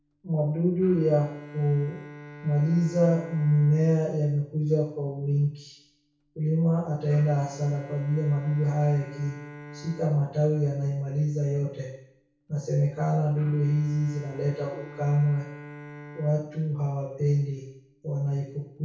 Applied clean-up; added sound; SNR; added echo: none; Bowed string instrument; 19 dB; reverberation time 0.6 s.